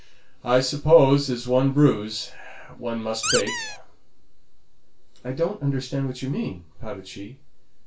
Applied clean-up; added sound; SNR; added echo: none; Squeak; 3 dB; reverberation time 0.2 s.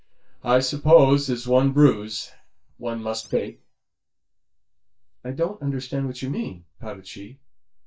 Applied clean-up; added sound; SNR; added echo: neural mask model DeepFilterNet 3.